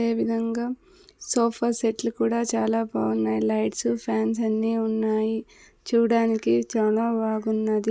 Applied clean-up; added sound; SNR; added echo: none; none; none; none.